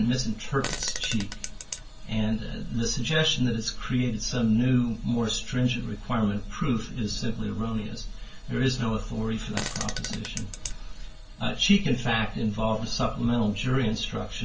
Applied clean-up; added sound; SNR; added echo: none; Fart; 11 dB; reverberation time 0.2 s.